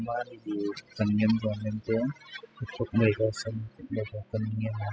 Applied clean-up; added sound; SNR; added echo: classical method spectral subtraction.